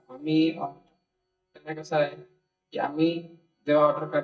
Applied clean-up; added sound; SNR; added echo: neural mask model DeepFilterNet 3.